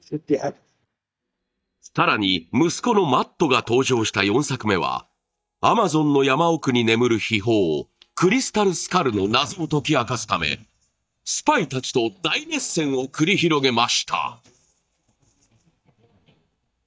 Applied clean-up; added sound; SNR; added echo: neural mask model DeepFilterNet 3.